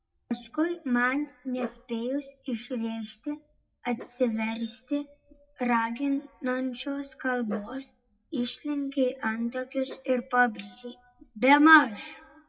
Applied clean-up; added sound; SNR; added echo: classical method WPE with log-MMSE.